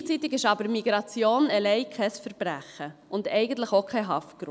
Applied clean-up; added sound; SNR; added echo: none; none; none; none.